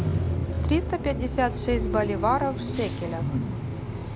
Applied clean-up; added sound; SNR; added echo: none; Bus / Engine; -1 dB; none.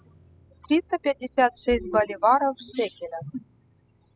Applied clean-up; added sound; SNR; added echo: classical method spectral subtraction.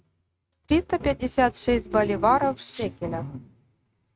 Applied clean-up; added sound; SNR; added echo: neural mask model RNNoise.